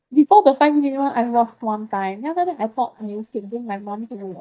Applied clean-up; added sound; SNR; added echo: neural mask model DeepFilterNet 3.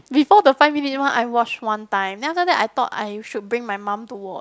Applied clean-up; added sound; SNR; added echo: none; none; none; none.